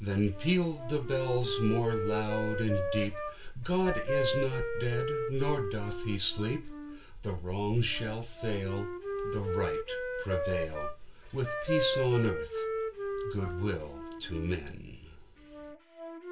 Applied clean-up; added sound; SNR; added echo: none; Wind instrument, woodwind instrument; 4 dB; reverberation time 0.2 s.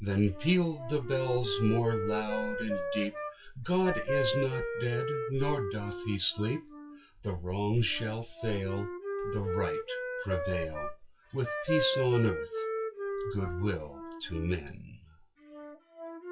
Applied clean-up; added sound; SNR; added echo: classical method WPE with log-MMSE.